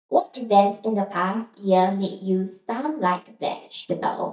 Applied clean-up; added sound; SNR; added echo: neural mask model DeepFilterNet 3.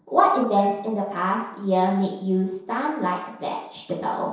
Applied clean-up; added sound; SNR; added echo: neural separator model SepFormer DNS4.